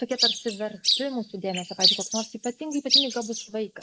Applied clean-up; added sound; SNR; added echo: neural mask model Resemble Enhance denoiser.